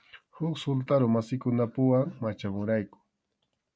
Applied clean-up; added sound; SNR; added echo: none; none; none; none.